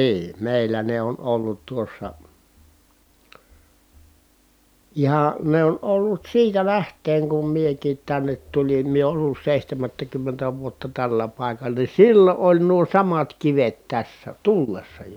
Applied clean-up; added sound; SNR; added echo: none; none; none; none.